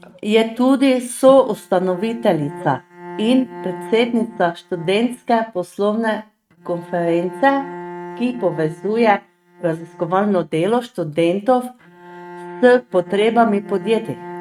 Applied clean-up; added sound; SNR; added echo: neural mask model RNNoise.